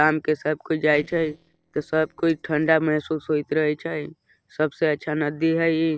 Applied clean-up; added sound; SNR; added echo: neural separator model SepFormer DNS4.